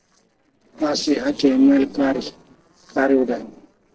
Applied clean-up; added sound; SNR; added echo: neural separator model SepFormer DNS4.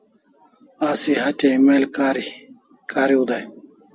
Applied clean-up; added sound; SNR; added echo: none; none; none; none.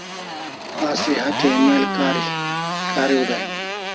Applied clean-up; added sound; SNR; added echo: none; Motorcycle; 3 dB; none.